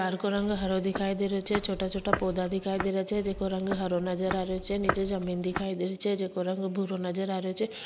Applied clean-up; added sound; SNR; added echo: none; Walk, footsteps; 7 dB; none.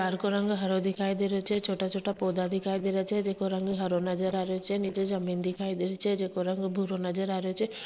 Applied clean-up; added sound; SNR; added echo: neural separator model SepFormer DNS4.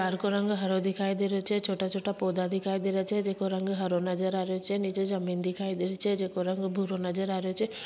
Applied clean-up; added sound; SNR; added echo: none; none; none; none.